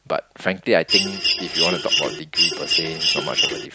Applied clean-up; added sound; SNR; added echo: none; Mechanisms; -4 dB; none.